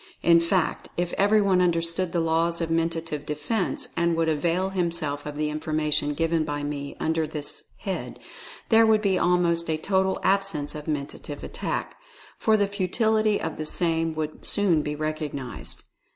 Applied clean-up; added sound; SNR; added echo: none; none; none; none.